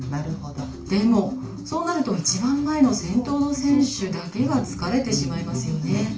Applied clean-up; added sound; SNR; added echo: none; none; none; reverberation time 0.3 s.